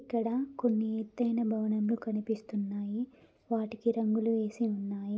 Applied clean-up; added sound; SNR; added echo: none; none; none; none.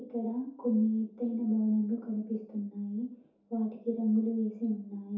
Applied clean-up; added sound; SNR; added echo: none; none; none; reverberation time 0.5 s.